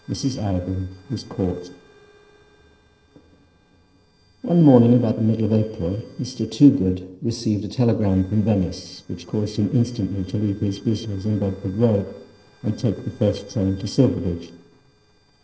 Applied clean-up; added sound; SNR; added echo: neural separator model SepFormer DNS4.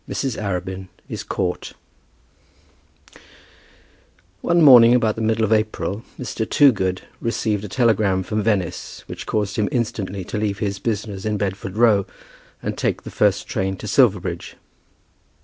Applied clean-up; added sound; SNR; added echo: none; none; none; none.